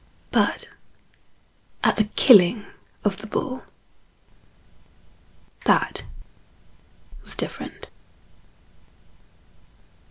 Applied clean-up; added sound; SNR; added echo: none; none; none; none.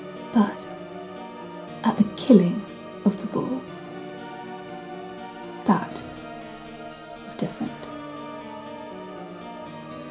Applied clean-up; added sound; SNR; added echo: none; Organ; 10 dB; reverberation time 0.3 s.